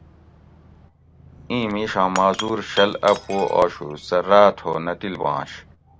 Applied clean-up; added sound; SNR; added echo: none; Shatter / Crushing; 16 dB; none.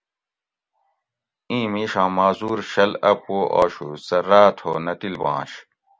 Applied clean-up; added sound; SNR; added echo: none; none; none; none.